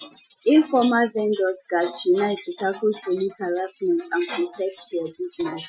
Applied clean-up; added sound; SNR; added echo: classical method Wiener filter.